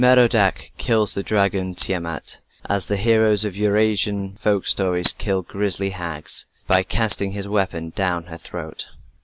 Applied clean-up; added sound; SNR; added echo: none; none; none; none.